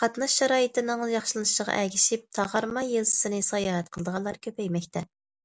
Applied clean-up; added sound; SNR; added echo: none; none; none; none.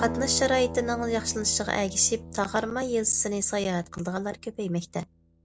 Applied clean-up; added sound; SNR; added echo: none; Acoustic guitar; 12 dB; none.